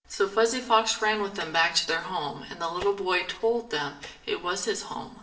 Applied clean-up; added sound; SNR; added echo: neural separator model SepFormer DNS4.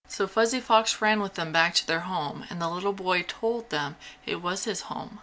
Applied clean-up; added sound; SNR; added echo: none; none; none; none.